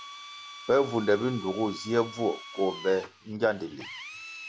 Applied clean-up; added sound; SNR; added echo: none; Drill; 14 dB; none.